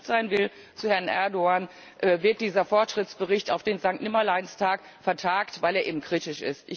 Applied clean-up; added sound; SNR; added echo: none; none; none; none.